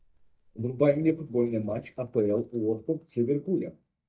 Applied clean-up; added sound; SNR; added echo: neural mask model DeepFilterNet 3.